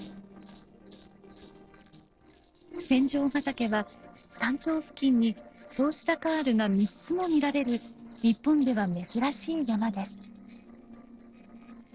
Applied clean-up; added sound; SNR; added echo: neural separator model SepFormer DNS4.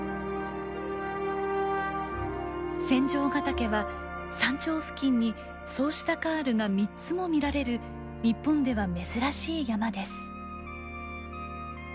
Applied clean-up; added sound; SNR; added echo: none; none; none; none.